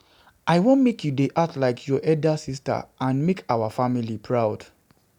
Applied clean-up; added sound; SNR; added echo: none; none; none; none.